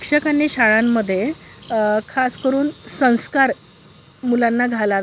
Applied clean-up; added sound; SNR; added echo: none; none; none; none.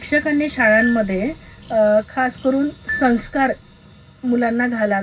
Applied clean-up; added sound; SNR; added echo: none; Marimba, xylophone; 14 dB; reverberation time 0.4 s.